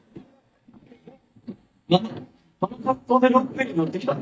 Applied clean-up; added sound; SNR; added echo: neural mask model DeepFilterNet 3.